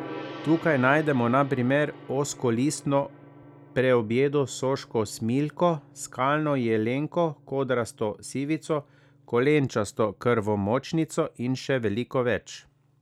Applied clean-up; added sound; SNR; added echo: none; Gong; 20 dB; none.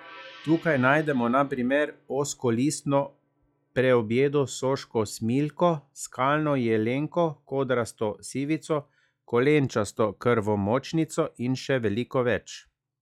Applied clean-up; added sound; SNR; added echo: classical method log-MMSE.